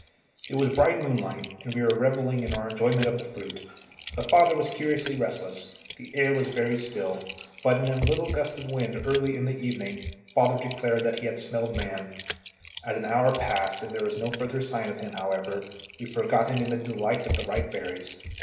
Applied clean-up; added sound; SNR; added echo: none; Typing; 11 dB; reverberation time 0.8 s.